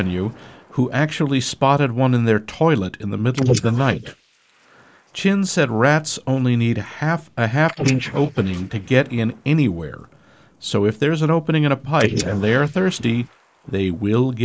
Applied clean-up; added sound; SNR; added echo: neural mask model Resemble Enhance denoiser.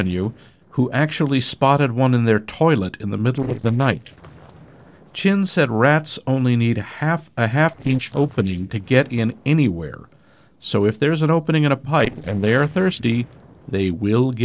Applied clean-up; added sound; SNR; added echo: neural separator model SepFormer DNS4.